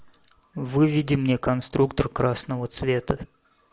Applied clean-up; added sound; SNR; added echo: none; none; none; none.